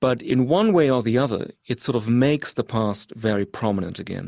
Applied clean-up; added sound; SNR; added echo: neural mask model Resemble Enhance denoiser.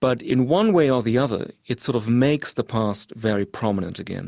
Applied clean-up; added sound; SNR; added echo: none; none; none; none.